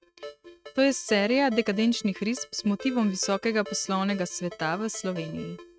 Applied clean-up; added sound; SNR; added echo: neural mask model RNNoise.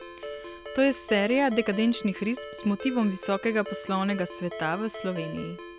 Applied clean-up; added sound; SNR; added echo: none; Ringtone; 12 dB; none.